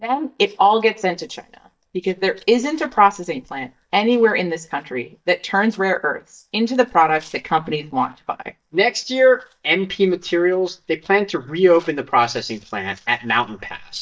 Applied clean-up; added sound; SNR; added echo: neural mask model DeepFilterNet 3.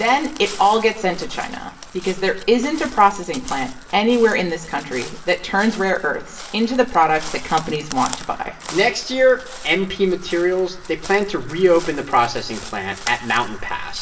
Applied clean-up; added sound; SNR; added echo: none; Crow; 17 dB; reverberation time 0.6 s.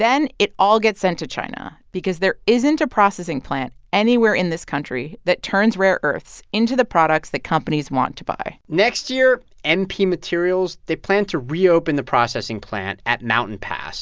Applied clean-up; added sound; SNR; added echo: none; none; none; none.